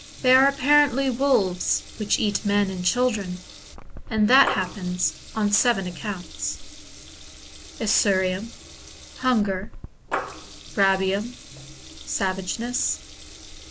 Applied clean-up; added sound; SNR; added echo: none; Water tap, faucet / Liquid; 13 dB; none.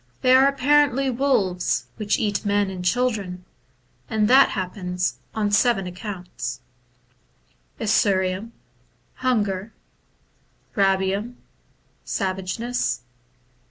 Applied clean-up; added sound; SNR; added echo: none; none; none; none.